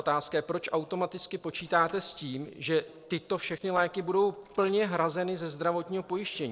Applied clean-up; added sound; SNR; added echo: neural separator model SepFormer DNS4.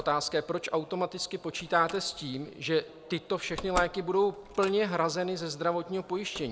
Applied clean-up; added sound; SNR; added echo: none; Slam; 16 dB; none.